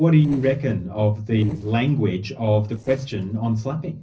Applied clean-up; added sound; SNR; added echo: neural separator model SepFormer DNS4.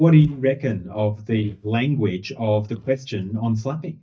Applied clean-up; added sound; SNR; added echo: neural mask model DeepFilterNet 3.